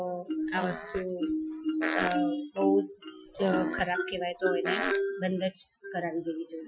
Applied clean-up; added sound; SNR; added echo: classical method Wiener filter.